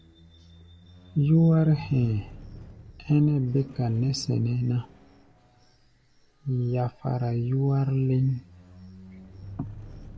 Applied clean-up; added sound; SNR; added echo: none; Squeak; 19 dB; none.